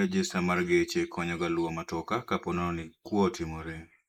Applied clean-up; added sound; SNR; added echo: neural mask model Resemble Enhance denoiser.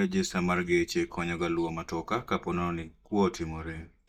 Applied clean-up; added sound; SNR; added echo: neural mask model DeepFilterNet 3.